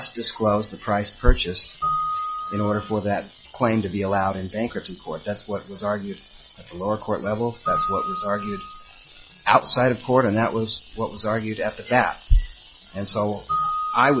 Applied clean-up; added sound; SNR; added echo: classical method log-MMSE.